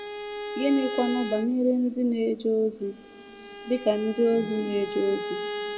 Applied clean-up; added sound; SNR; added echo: none; Bowed string instrument; 9 dB; reverberation time 0.4 s.